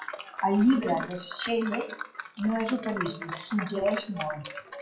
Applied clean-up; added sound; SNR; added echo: classical method WPE with log-MMSE.